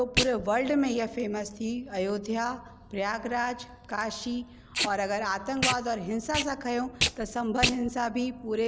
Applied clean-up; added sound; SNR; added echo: none; Packing tape, duct tape; 6 dB; none.